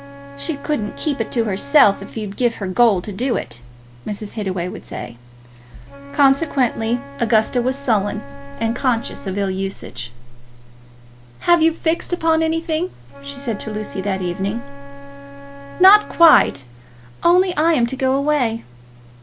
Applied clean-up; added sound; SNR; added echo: none; Wind instrument, woodwind instrument; 18 dB; none.